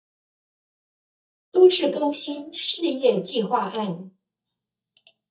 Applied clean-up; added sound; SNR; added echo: neural mask model DeepFilterNet 3.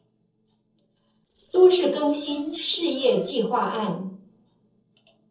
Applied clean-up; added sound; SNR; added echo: neural separator model SepFormer DNS4.